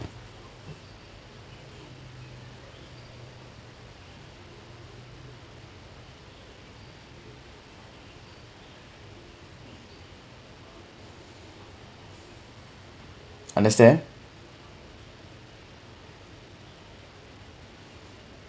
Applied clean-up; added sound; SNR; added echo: none; none; none; none.